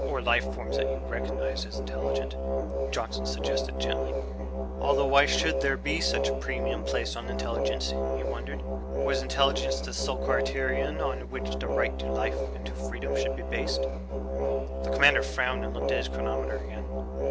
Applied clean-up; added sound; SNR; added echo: none; Musical instrument; -3 dB; none.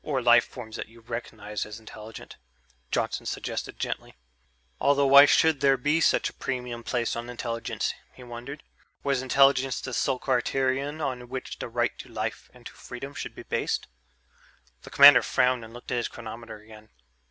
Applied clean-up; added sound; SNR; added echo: none; none; none; none.